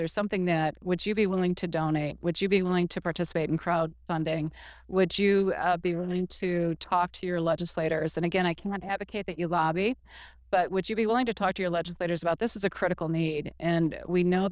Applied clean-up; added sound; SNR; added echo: neural diffusion model UNIVERSE++.